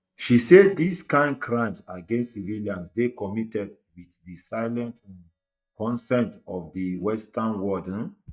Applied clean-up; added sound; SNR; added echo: neural mask model DeepFilterNet 3.